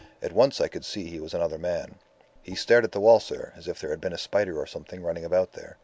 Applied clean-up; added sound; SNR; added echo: none; none; none; none.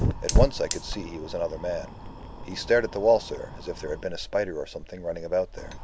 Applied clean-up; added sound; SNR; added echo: none; Fire; 2 dB; none.